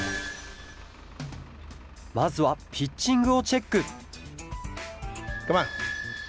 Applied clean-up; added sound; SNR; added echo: none; Squeak / Idling; 11 dB; none.